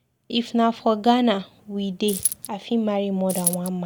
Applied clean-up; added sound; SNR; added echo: none; Coin (dropping); 3 dB; none.